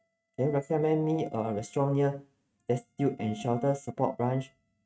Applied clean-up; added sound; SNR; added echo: neural mask model RNNoise.